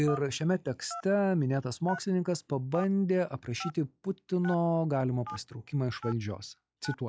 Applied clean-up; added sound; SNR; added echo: classical method log-MMSE.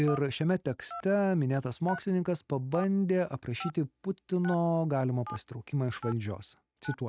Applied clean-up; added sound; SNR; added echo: neural mask model RNNoise.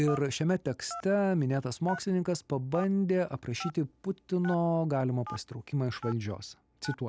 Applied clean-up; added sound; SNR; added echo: none; Telephone; 17 dB; none.